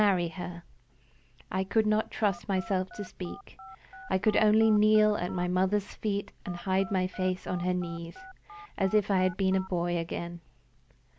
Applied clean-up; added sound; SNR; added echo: none; Telephone; 19 dB; none.